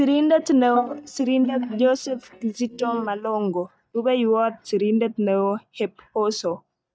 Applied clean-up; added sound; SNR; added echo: neural mask model DeepFilterNet 3.